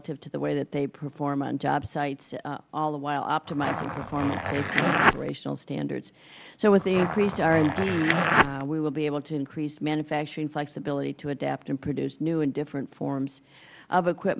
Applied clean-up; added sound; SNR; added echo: none; Zipper (clothing); -1 dB; none.